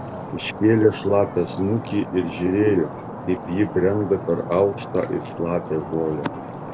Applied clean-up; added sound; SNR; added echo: none; Stream; 10 dB; none.